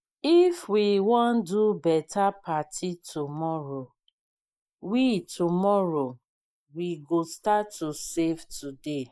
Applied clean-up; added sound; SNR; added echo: neural mask model Resemble Enhance denoiser.